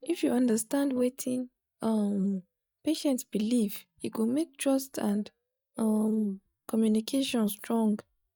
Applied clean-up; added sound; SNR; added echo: neural mask model DeepFilterNet 3.